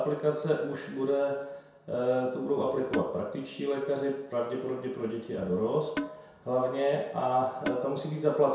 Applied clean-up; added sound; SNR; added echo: none; Percussion; 8 dB; reverberation time 0.7 s.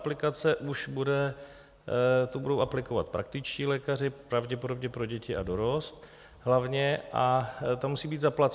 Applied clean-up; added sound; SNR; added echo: none; none; none; none.